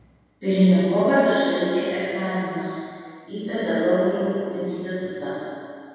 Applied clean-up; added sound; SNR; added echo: none; none; none; reverberation time 2.2 s.